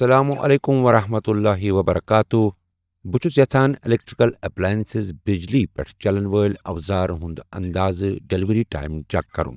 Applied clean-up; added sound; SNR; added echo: neural mask model DeepFilterNet 3.